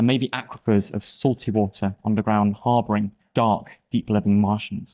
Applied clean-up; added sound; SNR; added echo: neural mask model DeepFilterNet 3.